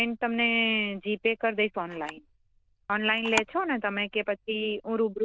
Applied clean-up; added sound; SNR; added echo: neural diffusion model UNIVERSE++.